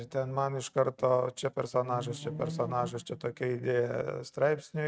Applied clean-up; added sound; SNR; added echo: neural mask model RNNoise.